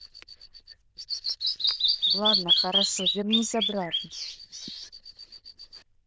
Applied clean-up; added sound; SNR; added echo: neural diffusion model UNIVERSE++.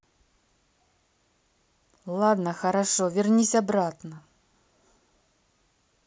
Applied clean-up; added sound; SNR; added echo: none; none; none; none.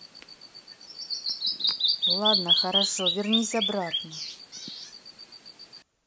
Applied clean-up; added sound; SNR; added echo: none; Bird vocalization, bird call, bird song; -4 dB; none.